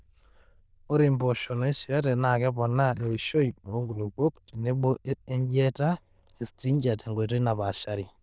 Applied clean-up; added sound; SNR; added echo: neural diffusion model UNIVERSE++.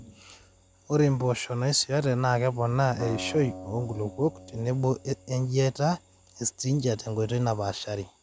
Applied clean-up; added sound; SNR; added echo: none; Acoustic guitar; 18 dB; none.